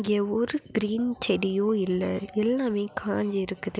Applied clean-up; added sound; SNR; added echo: none; none; none; none.